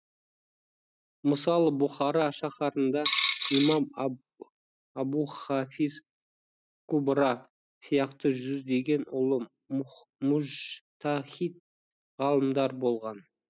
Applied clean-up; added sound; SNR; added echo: classical method spectral subtraction.